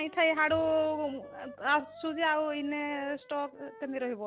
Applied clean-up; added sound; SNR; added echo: none; Bowed string instrument + Wind instrument, woodwind instrument; 18 dB; none.